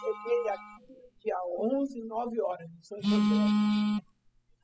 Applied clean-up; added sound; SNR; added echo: classical method spectral subtraction.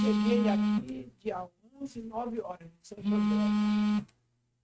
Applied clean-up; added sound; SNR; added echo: neural mask model RNNoise.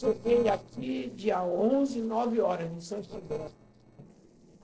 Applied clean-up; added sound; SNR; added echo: neural separator model SepFormer DNS4.